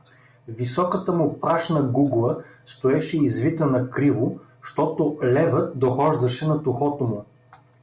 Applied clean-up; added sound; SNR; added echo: none; none; none; none.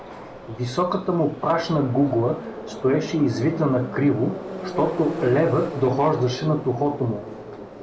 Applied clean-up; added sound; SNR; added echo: none; Subway, metro, underground; 10 dB; none.